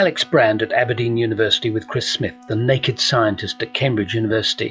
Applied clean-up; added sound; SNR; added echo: classical method log-MMSE.